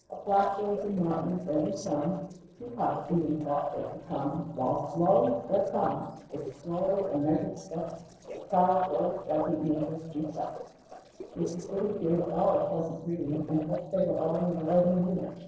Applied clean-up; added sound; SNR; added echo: neural separator model SepFormer DNS4.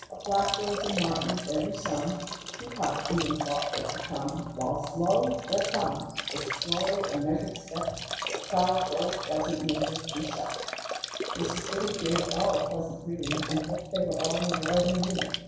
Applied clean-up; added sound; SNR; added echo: none; Drip / Trickle, dribble / Bathtub (filling or washing); 5 dB; reverberation time 1.1 s.